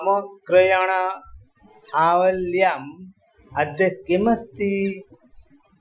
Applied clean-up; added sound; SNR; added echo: classical method Wiener filter.